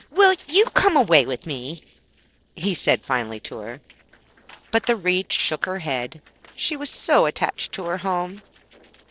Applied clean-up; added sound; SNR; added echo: neural separator model SepFormer DNS4.